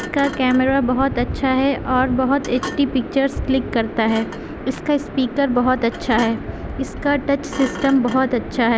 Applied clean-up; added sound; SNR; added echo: none; Thump, thud; 17 dB; none.